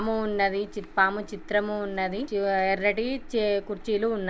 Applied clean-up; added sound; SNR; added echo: none; Livestock, farm animals, working animals; 15 dB; none.